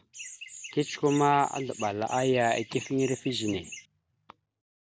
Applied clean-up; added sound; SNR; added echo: none; Chirp, tweet; 14 dB; none.